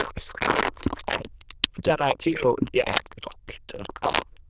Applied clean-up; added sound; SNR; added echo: neural diffusion model UNIVERSE++.